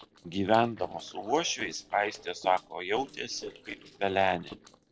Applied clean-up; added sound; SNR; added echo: neural separator model SepFormer DNS4.